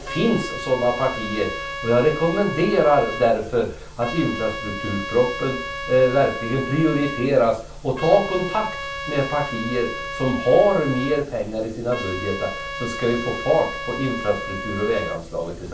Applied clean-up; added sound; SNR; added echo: none; Trumpet; 9 dB; reverberation time 0.3 s.